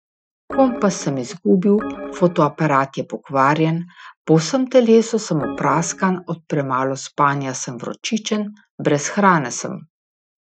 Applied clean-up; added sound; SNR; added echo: classical method Wiener filter.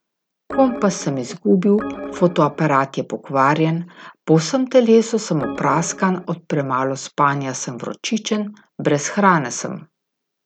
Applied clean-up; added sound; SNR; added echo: none; Organ; 11 dB; none.